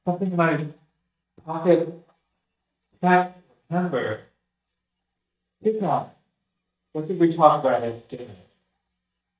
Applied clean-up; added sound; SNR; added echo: neural mask model DeepFilterNet 3.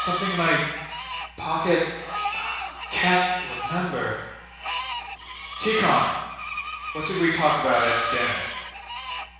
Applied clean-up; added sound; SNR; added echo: none; Screech; 6 dB; reverberation time 1.1 s.